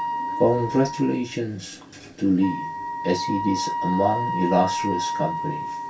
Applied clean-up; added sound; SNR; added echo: none; Wind instrument, woodwind instrument; 4 dB; reverberation time 0.2 s.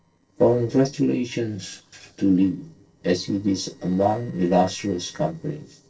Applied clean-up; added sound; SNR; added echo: neural separator model SepFormer DNS4.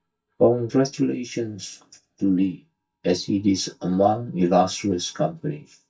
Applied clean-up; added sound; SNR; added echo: neural mask model DeepFilterNet 3.